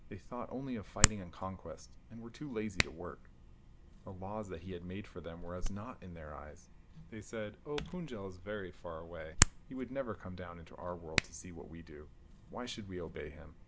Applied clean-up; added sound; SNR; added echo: none; Hands; -3 dB; none.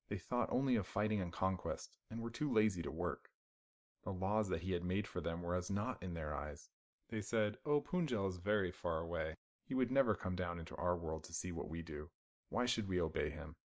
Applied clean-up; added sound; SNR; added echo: none; none; none; none.